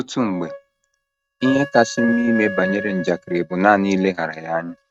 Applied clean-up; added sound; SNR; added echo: neural mask model RNNoise.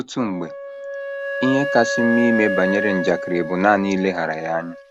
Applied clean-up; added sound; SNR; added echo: none; Wind instrument, woodwind instrument; 5 dB; none.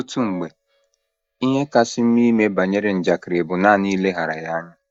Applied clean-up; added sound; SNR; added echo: neural mask model DeepFilterNet 3.